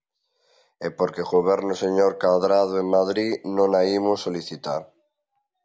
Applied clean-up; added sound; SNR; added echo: none; none; none; none.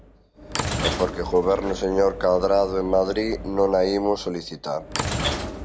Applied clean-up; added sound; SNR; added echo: none; Sliding door / Train; 7 dB; none.